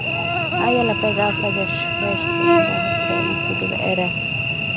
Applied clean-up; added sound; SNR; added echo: none; Cricket / Buzz; -5 dB; none.